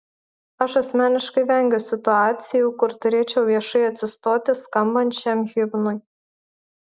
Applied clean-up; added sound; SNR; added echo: none; none; none; none.